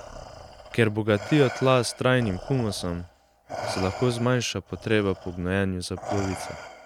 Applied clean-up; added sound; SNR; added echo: none; Respiratory sounds; 12 dB; none.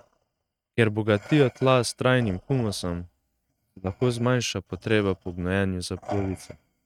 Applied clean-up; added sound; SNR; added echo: neural mask model RNNoise.